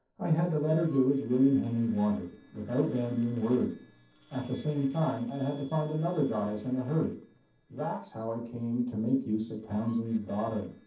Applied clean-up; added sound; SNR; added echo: neural separator model SepFormer DNS4.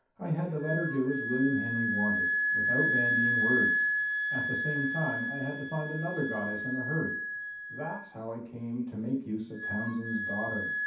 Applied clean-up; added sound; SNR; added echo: none; Wind instrument, woodwind instrument; -1 dB; reverberation time 0.7 s.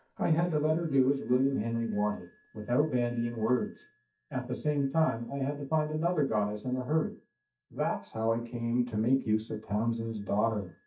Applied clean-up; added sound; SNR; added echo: neural mask model DeepFilterNet 3.